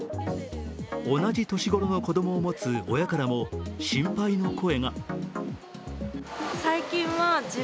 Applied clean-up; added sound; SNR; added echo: none; none; none; none.